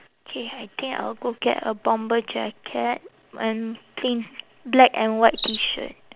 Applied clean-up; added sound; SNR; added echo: none; Cricket; 17 dB; none.